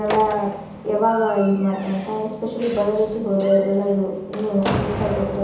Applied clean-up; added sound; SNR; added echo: none; Slam; 10 dB; reverberation time 0.8 s.